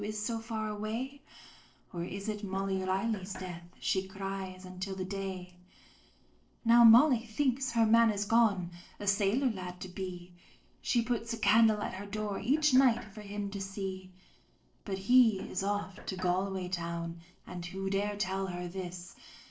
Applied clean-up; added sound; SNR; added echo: neural separator model SepFormer DNS4.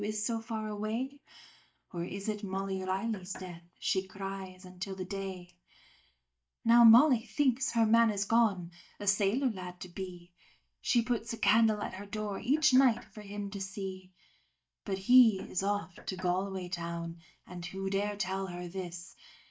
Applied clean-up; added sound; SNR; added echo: neural mask model DeepFilterNet 3.